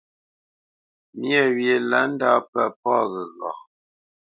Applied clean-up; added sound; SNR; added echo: none; none; none; none.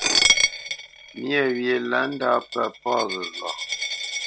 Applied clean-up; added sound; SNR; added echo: none; Coin (dropping); 0 dB; none.